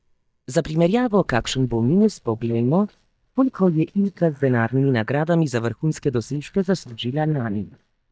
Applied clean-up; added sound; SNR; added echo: neural mask model DeepFilterNet 3.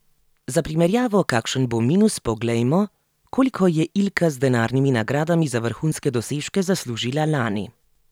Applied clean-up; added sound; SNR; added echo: none; none; none; none.